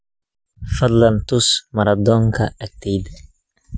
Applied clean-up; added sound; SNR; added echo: none; none; none; none.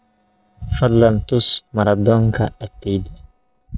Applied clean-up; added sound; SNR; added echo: neural separator model SepFormer DNS4.